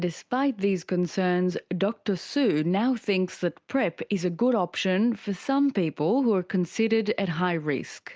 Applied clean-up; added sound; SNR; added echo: none; none; none; none.